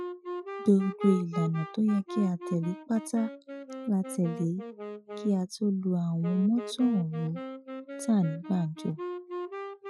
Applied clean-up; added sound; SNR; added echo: classical method Wiener filter.